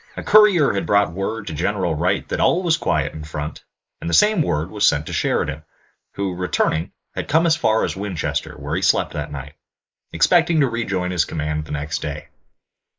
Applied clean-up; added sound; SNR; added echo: neural mask model Resemble Enhance denoiser.